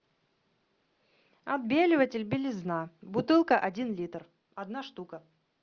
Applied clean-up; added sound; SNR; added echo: none; none; none; none.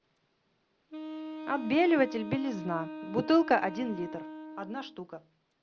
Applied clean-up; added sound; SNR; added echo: none; Wind instrument, woodwind instrument; 11 dB; none.